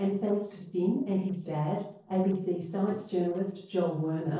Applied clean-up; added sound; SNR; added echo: neural separator model SepFormer DNS4.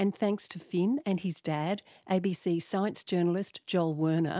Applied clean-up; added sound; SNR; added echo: none; none; none; none.